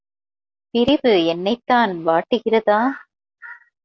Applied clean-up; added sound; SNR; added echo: none; none; none; none.